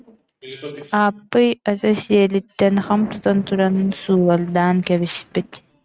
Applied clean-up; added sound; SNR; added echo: neural mask model RNNoise.